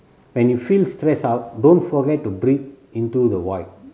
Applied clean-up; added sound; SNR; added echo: none; none; none; none.